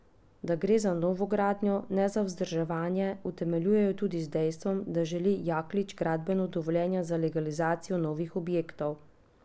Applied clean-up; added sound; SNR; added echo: none; none; none; none.